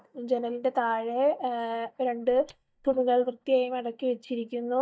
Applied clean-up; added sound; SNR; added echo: neural mask model DeepFilterNet 3.